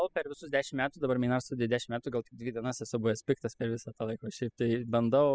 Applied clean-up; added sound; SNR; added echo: classical method spectral subtraction.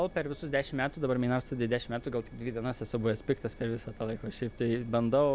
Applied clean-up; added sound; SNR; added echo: none; Engine; 18 dB; none.